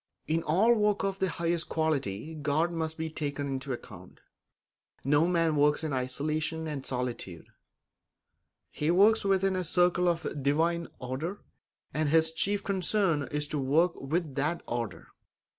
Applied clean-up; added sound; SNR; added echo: none; none; none; none.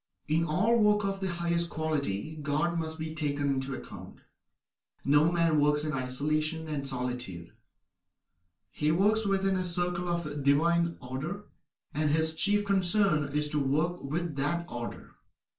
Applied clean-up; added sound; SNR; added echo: none; none; none; reverberation time 0.2 s.